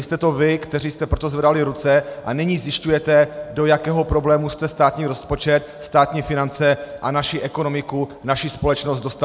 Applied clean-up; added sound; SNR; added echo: none; none; none; none.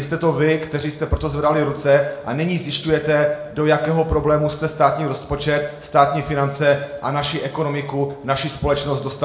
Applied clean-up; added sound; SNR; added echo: none; none; none; reverberation time 0.6 s.